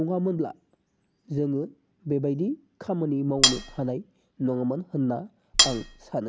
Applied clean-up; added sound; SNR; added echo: none; Cutlery, silverware; -5 dB; none.